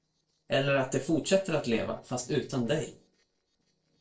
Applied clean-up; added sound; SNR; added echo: neural separator model SepFormer DNS4.